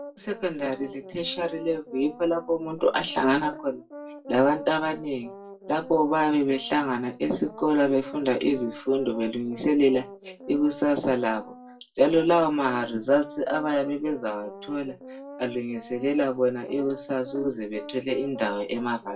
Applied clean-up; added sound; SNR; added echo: none; Brass instrument; 16 dB; reverberation time 0.2 s.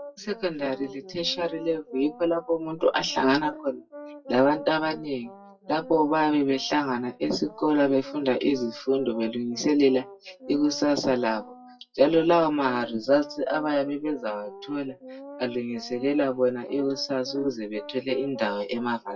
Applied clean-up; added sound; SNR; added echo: classical method WPE with log-MMSE.